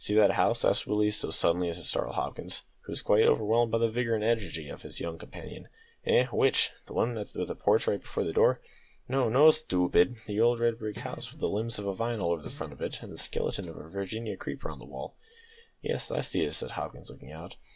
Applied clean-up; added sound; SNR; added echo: neural mask model Resemble Enhance denoiser.